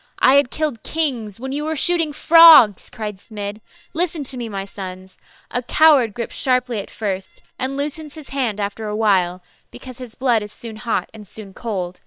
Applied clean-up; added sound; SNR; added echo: neural separator model SepFormer WHAM!.